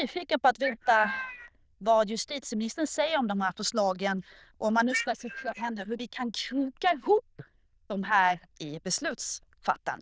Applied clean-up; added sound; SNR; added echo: neural diffusion model UNIVERSE++.